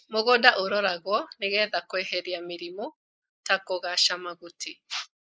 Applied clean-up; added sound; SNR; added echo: neural mask model Resemble Enhance denoiser.